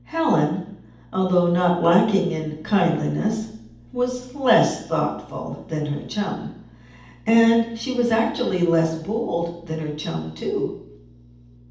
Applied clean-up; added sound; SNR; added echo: none; none; none; reverberation time 0.8 s.